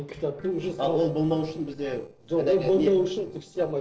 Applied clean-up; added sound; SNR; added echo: neural separator model SepFormer DNS4.